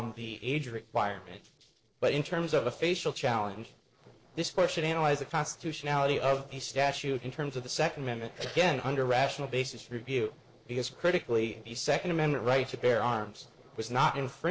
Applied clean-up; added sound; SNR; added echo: neural separator model SepFormer DNS4.